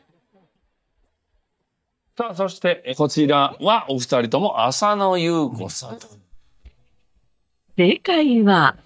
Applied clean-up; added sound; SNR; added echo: neural mask model DeepFilterNet 3.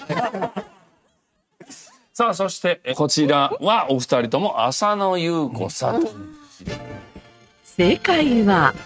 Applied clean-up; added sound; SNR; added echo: neural mask model RNNoise.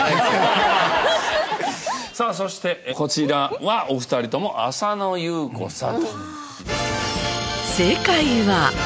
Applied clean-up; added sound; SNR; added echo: none; none; none; none.